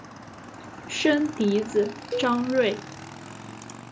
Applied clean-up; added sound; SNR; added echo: none; Cowbell + Motorcycle / Engine; 11 dB; none.